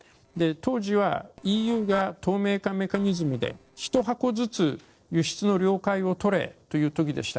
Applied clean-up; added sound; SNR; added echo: neural separator model SepFormer DNS4.